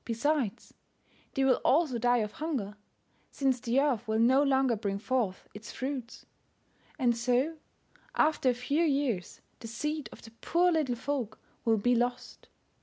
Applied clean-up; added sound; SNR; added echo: none; none; none; none.